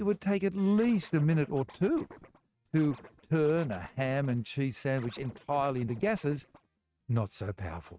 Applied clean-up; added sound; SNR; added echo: neural mask model RNNoise.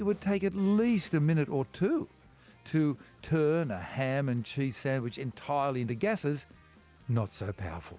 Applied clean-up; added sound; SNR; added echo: none; none; none; none.